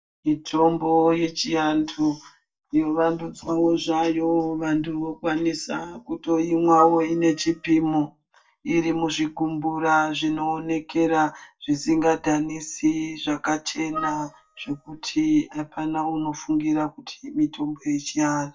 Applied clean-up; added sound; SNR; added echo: neural mask model DeepFilterNet 3.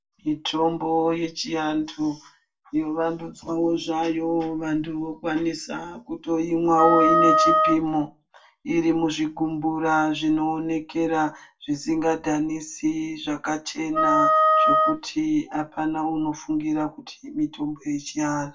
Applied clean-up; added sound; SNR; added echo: none; Wind instrument, woodwind instrument; -5 dB; reverberation time 0.2 s.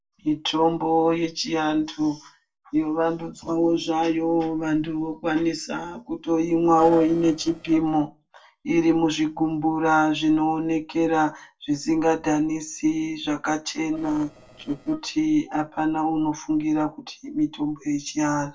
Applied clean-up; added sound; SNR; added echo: neural separator model SepFormer DNS4.